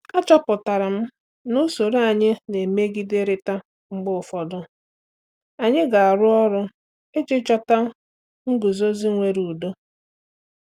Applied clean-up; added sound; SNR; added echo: none; none; none; none.